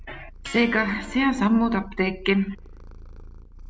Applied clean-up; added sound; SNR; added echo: none; Purr + Electric guitar; 15 dB; none.